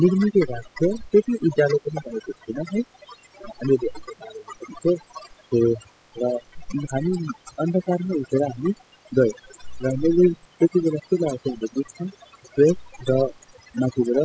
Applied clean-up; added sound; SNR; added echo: classical method spectral subtraction.